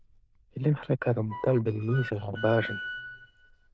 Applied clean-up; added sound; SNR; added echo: neural diffusion model UNIVERSE++.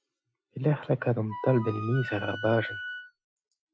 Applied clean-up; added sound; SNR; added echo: classical method Wiener filter.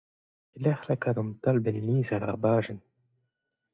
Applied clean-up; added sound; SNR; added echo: neural mask model DeepFilterNet 3.